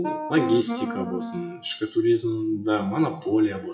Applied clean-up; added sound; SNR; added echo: classical method WPE with log-MMSE.